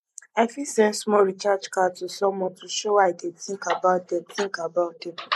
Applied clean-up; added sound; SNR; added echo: neural mask model Resemble Enhance denoiser.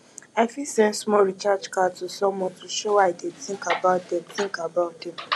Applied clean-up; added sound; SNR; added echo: none; none; none; none.